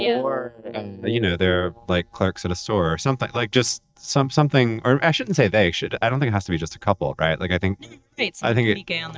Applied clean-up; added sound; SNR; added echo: neural mask model DeepFilterNet 3.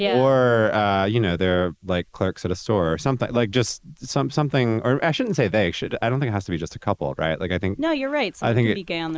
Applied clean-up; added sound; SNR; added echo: neural mask model Resemble Enhance denoiser.